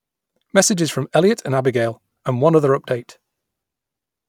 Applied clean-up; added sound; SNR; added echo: none; none; none; none.